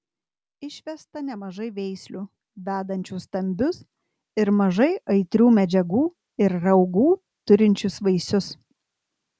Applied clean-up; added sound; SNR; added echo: none; none; none; none.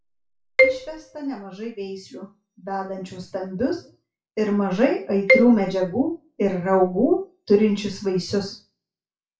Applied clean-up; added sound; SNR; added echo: classical method WPE with log-MMSE.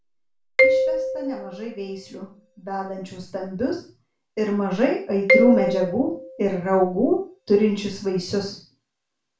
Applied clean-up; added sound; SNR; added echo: none; Marimba, xylophone; 2 dB; reverberation time 0.3 s.